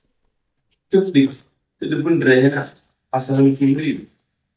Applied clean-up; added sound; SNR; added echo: neural mask model DeepFilterNet 3.